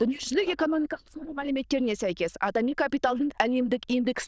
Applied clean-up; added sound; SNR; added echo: neural diffusion model UNIVERSE++.